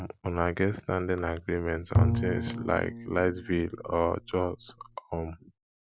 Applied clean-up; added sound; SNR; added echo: none; Bowed string instrument; 1 dB; none.